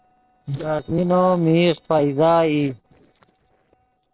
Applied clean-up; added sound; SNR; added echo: neural separator model SepFormer DNS4.